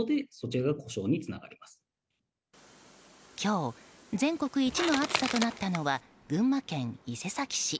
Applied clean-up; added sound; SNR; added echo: none; Crushing / Wood; 2 dB; none.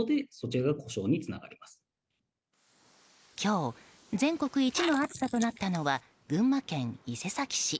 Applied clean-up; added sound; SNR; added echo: neural mask model Resemble Enhance denoiser.